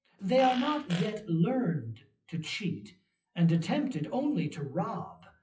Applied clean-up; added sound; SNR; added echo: classical method WPE with log-MMSE.